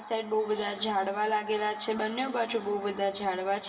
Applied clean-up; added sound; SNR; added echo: none; none; none; reverberation time 2.0 s.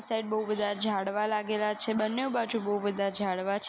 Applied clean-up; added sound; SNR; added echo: none; none; none; none.